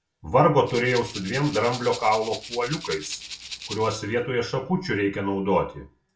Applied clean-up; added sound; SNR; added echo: none; Rattle (instrument); 13 dB; reverberation time 0.2 s.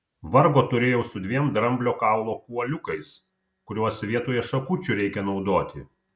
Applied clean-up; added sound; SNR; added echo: none; none; none; none.